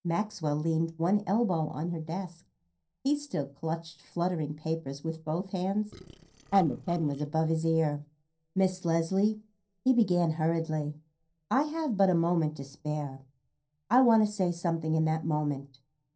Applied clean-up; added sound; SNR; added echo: neural separator model SepFormer DNS4.